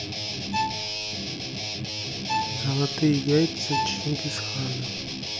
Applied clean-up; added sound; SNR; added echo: none; Bowed string instrument + Guitar; 1 dB; none.